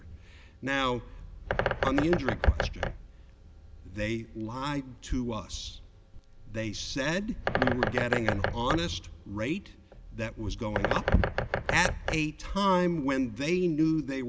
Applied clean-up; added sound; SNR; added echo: none; Bird; 4 dB; none.